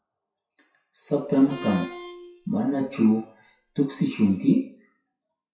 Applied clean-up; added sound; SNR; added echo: classical method WPE with log-MMSE.